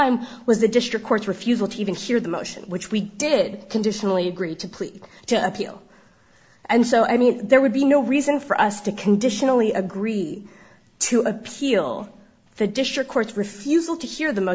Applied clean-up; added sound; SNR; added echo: none; none; none; none.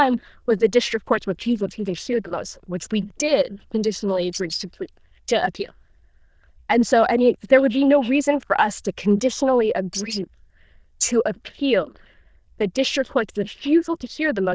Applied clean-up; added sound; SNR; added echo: neural diffusion model UNIVERSE++.